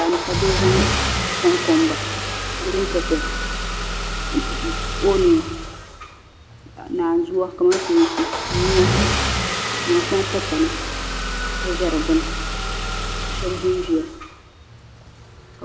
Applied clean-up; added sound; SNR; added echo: none; Engine starting / Car; 1 dB; none.